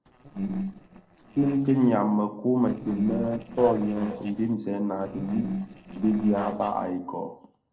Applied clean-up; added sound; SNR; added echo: neural separator model SepFormer DNS4.